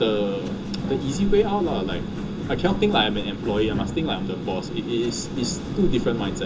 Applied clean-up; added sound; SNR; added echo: none; Walk, footsteps; 8 dB; reverberation time 0.2 s.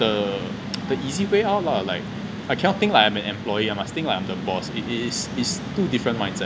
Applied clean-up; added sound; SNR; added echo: none; none; none; none.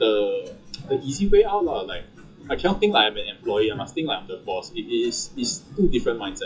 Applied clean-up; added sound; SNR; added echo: classical method WPE with log-MMSE.